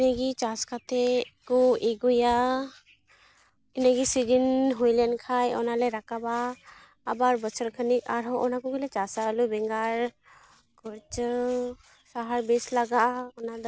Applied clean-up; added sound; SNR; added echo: none; none; none; none.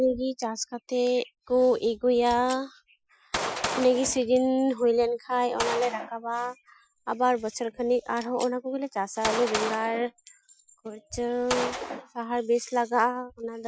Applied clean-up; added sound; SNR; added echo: classical method Wiener filter.